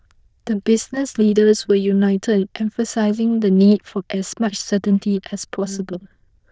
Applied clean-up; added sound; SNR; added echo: neural diffusion model UNIVERSE++.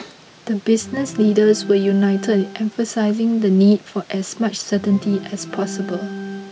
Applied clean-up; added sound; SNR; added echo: none; Organ; 14 dB; none.